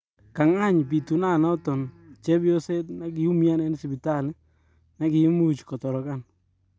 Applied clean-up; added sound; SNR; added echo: none; none; none; none.